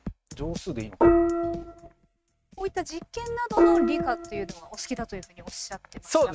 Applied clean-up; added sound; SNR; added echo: neural mask model RNNoise.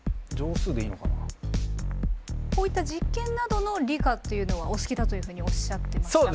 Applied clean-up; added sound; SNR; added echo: none; none; none; none.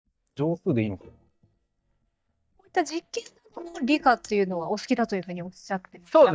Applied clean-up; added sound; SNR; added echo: neural mask model DeepFilterNet 3.